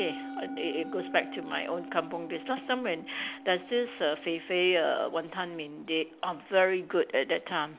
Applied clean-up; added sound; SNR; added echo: none; Musical instrument; 14 dB; none.